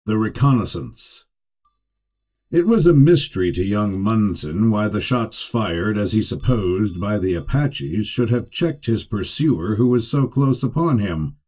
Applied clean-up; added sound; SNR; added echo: neural mask model DeepFilterNet 3.